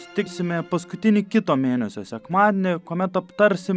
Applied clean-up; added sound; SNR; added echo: none; none; none; none.